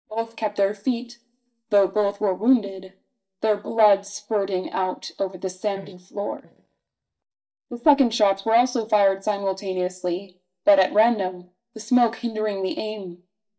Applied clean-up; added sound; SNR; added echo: neural mask model DeepFilterNet 3.